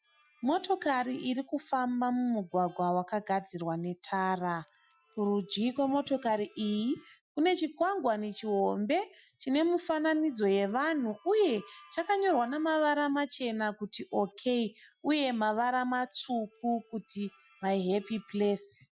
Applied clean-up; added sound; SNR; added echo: classical method Wiener filter.